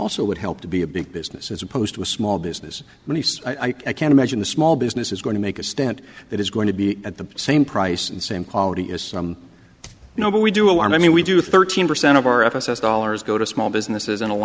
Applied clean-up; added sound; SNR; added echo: none; none; none; none.